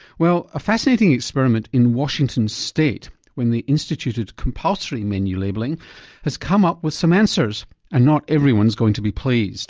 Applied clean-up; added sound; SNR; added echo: none; none; none; none.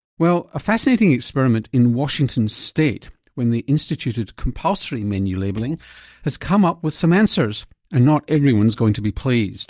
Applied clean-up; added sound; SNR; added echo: neural mask model DeepFilterNet 3.